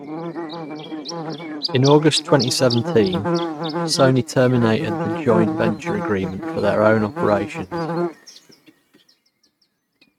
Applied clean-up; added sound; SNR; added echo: neural mask model RNNoise.